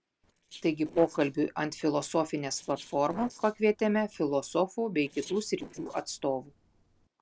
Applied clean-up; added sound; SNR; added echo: neural separator model SepFormer DNS4.